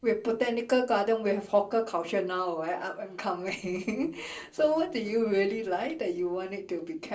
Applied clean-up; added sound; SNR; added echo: neural separator model SepFormer DNS4.